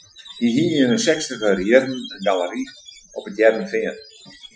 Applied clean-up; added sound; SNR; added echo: classical method Wiener filter.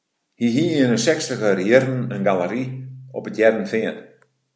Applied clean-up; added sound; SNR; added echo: none; none; none; none.